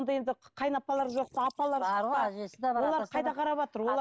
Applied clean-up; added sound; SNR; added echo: neural mask model Resemble Enhance denoiser.